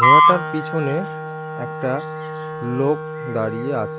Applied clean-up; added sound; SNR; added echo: none; Wind instrument, woodwind instrument; -4 dB; none.